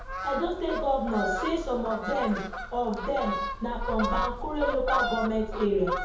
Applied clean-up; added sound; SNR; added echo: none; Fowl; 3 dB; reverberation time 0.7 s.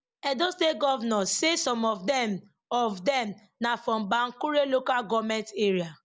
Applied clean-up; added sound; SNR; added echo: none; none; none; none.